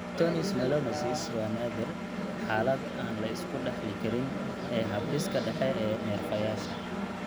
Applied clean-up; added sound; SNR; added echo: none; Engine; 6 dB; none.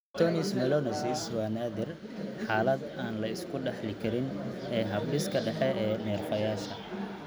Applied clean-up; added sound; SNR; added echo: none; none; none; none.